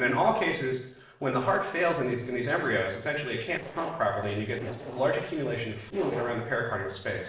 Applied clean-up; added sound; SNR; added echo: neural separator model SepFormer DNS4.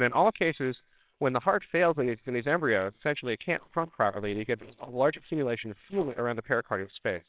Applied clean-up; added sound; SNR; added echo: neural separator model SepFormer WHAMR!.